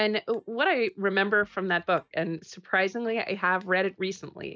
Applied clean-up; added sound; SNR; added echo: neural mask model DeepFilterNet 3.